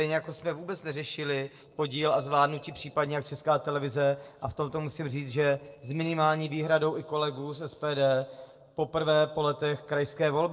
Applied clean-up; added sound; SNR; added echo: neural separator model SepFormer DNS4.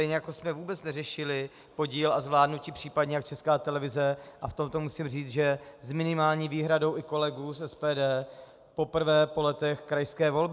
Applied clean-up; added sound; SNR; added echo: none; none; none; none.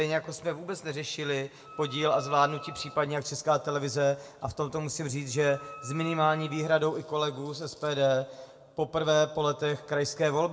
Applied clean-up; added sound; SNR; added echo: none; Wind instrument, woodwind instrument; 17 dB; reverberation time 0.7 s.